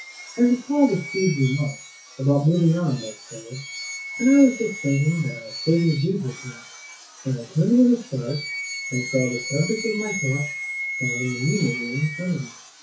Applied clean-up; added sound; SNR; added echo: classical method WPE with log-MMSE.